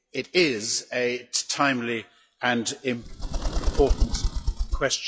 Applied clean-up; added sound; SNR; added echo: classical method log-MMSE.